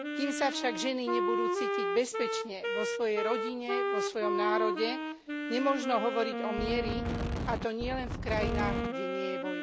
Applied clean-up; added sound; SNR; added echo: none; Wind + Wind instrument, woodwind instrument; -1 dB; none.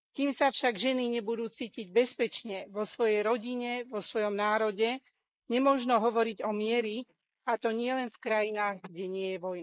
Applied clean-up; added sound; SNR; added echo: neural mask model Resemble Enhance denoiser.